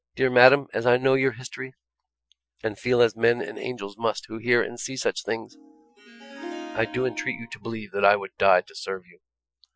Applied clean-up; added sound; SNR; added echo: classical method Wiener filter.